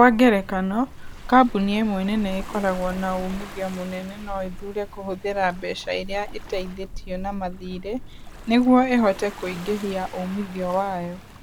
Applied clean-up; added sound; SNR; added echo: none; Waves, surf; 13 dB; none.